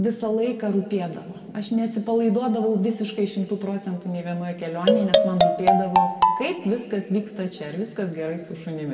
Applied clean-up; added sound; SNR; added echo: none; Marimba, xylophone; -5 dB; reverberation time 1.8 s.